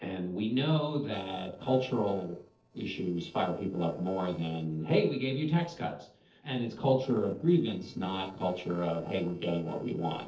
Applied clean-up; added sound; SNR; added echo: neural separator model SepFormer DNS4.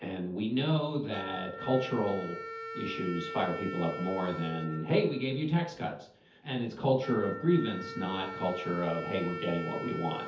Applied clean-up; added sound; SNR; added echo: none; Wind instrument, woodwind instrument; 10 dB; reverberation time 0.5 s.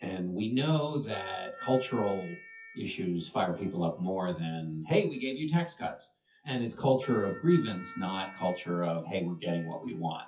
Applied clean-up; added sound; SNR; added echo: classical method WPE with log-MMSE.